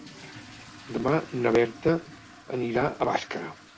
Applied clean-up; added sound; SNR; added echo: none; Fill (with liquid) / Toilet flush; 19 dB; none.